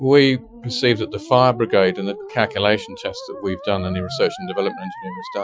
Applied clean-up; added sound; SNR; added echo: classical method Wiener filter.